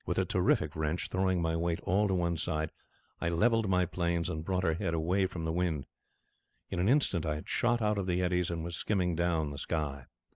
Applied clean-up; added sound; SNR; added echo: none; none; none; none.